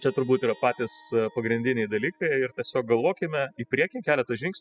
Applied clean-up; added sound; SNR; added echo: classical method spectral subtraction.